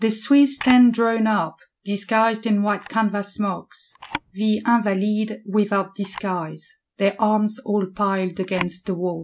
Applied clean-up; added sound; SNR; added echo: none; Camera; 19 dB; none.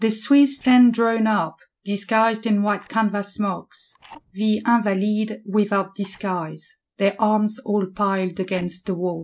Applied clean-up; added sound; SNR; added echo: neural separator model SepFormer DNS4.